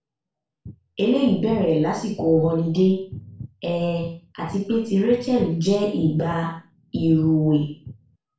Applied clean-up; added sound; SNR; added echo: none; Bass guitar; 19 dB; reverberation time 0.4 s.